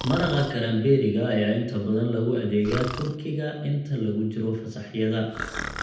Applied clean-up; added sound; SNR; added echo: none; Breathing; 14 dB; reverberation time 0.9 s.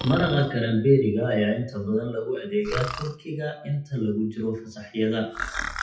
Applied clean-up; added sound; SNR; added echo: classical method WPE with log-MMSE.